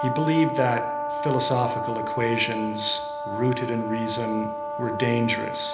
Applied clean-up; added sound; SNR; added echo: none; Brass instrument; 4 dB; reverberation time 0.8 s.